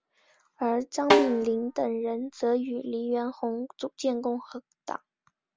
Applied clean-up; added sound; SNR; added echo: none; Snare drum; -3 dB; none.